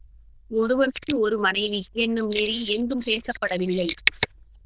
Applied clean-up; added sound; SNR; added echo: neural diffusion model UNIVERSE++.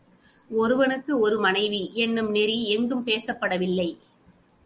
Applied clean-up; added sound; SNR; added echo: none; none; none; none.